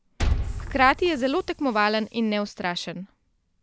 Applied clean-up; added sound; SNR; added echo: none; Liquid; 6 dB; none.